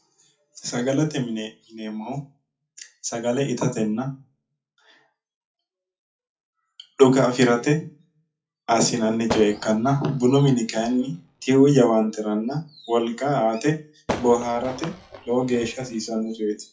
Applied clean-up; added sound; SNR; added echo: classical method WPE with log-MMSE.